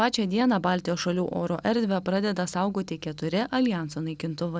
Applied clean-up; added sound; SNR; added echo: none; none; none; none.